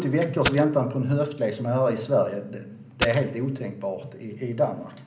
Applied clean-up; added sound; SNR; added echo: none; Coin (dropping); 3 dB; reverberation time 0.5 s.